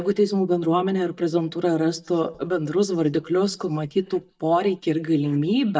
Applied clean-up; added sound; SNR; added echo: neural mask model DeepFilterNet 3.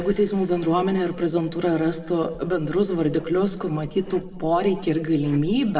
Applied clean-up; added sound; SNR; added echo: none; Writing; 17 dB; reverberation time 1.3 s.